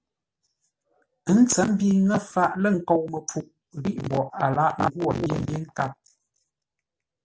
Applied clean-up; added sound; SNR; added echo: none; none; none; none.